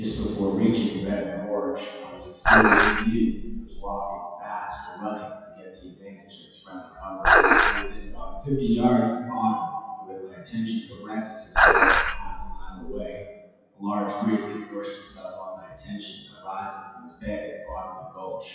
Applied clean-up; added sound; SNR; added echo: classical method WPE with log-MMSE.